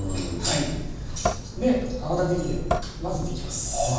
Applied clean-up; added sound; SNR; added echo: none; Drip / Sink (filling or washing) / Water tap, faucet; 3 dB; reverberation time 1.2 s.